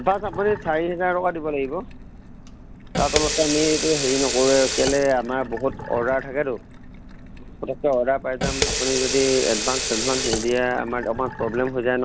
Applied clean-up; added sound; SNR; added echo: none; Sink (filling or washing) / Water tap, faucet; 6 dB; none.